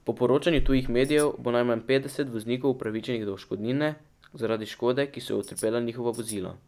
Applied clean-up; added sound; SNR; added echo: none; Tambourine; 14 dB; none.